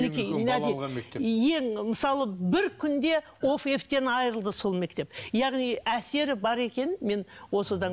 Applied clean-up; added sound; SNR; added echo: none; none; none; none.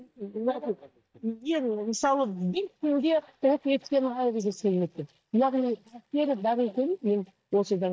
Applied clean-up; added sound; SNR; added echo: neural mask model DeepFilterNet 3.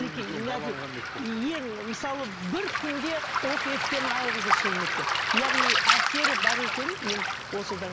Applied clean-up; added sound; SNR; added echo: none; Waves, surf; -5 dB; none.